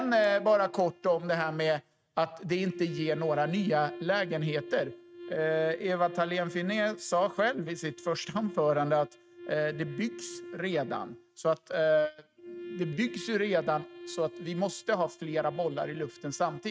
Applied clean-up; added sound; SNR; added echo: neural mask model RNNoise.